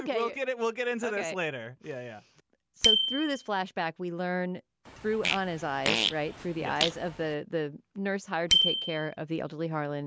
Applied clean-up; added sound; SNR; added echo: none; Bicycle bell + Fart; 1 dB; none.